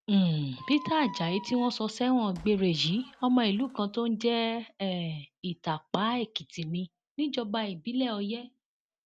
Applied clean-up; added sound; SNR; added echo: none; Squeak; 17 dB; none.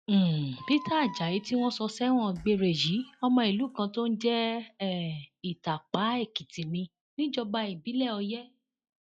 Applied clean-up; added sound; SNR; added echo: classical method log-MMSE.